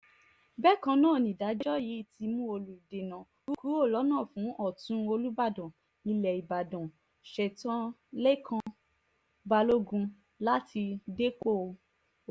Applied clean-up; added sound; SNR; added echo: none; none; none; none.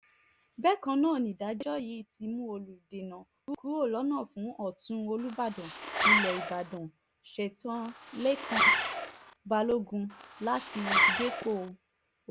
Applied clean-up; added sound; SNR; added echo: none; Zipper (clothing); -3 dB; none.